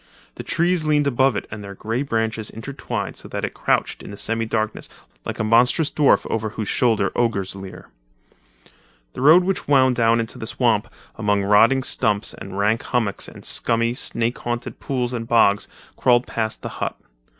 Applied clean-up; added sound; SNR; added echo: none; none; none; none.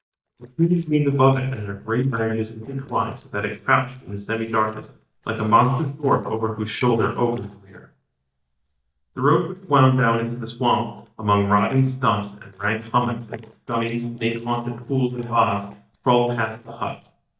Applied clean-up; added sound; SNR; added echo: neural mask model DeepFilterNet 3.